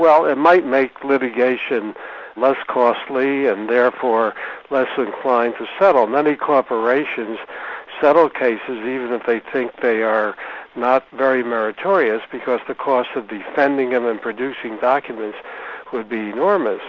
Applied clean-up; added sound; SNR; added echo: none; none; none; none.